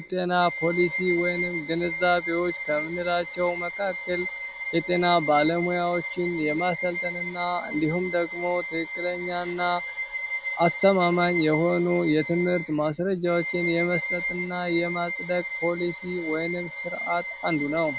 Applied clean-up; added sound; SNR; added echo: none; Bowed string instrument; 7 dB; none.